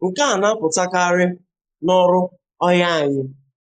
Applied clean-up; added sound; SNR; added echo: neural mask model Resemble Enhance denoiser.